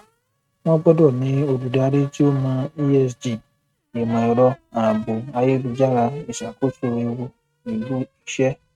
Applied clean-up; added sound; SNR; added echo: neural mask model RNNoise.